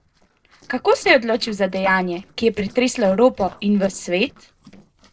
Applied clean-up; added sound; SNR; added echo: neural separator model SepFormer DNS4.